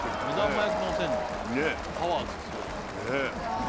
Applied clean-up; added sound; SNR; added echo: none; Crowd; 0 dB; none.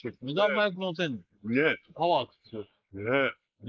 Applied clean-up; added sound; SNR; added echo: neural mask model Resemble Enhance denoiser.